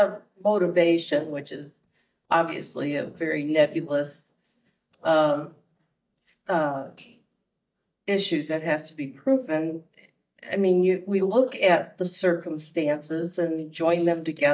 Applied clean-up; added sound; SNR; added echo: neural mask model DeepFilterNet 3.